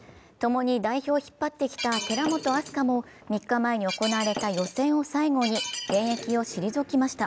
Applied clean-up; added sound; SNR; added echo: none; Shatter; 9 dB; none.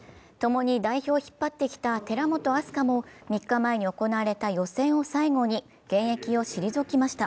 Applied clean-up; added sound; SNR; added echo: none; none; none; none.